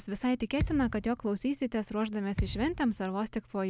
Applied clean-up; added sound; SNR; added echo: none; Thump, thud; 7 dB; none.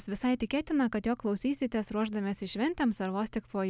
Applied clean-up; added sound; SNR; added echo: none; none; none; none.